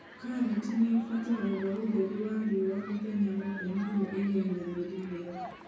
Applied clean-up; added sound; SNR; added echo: none; Human group actions; 16 dB; reverberation time 0.6 s.